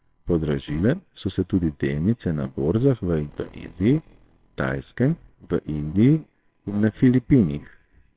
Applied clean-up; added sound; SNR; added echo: neural separator model SepFormer WHAMR!.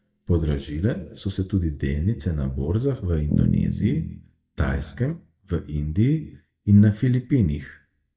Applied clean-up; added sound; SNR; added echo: neural mask model DeepFilterNet 3.